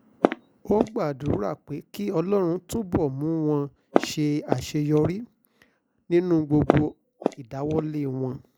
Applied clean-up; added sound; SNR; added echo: none; Walk, footsteps; 3 dB; none.